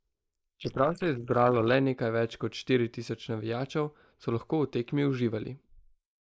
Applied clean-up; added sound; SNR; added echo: neural mask model Resemble Enhance denoiser.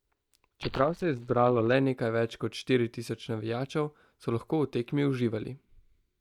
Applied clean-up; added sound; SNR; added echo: neural mask model DeepFilterNet 3.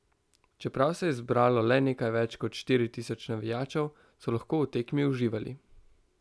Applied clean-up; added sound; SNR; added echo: none; none; none; none.